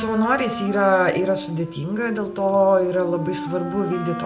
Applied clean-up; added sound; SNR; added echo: none; Wind instrument, woodwind instrument; 10 dB; reverberation time 0.4 s.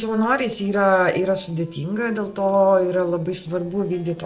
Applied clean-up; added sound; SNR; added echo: neural separator model SepFormer DNS4.